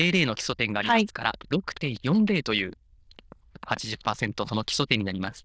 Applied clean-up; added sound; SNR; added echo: neural diffusion model UNIVERSE++.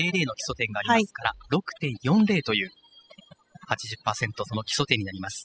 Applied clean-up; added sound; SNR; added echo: classical method spectral subtraction.